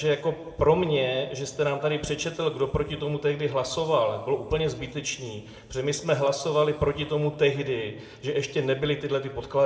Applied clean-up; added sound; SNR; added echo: none; none; none; reverberation time 1.3 s.